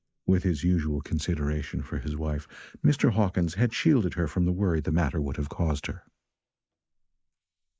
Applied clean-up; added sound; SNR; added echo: neural mask model Resemble Enhance denoiser.